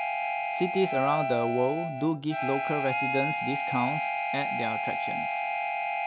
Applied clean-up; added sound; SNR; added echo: none; Harmonica; -1 dB; none.